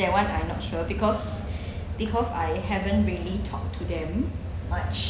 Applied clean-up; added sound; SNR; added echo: none; none; none; none.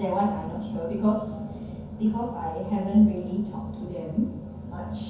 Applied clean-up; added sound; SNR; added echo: none; none; none; reverberation time 0.6 s.